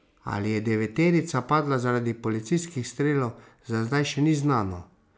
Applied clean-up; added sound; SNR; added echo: none; none; none; none.